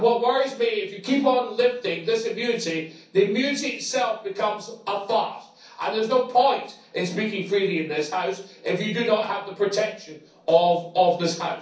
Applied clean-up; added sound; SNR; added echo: none; none; none; reverberation time 0.6 s.